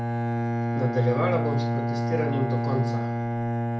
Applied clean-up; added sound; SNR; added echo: none; Bowed string instrument; -4 dB; reverberation time 0.4 s.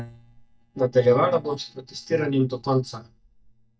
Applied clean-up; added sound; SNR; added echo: neural mask model DeepFilterNet 3.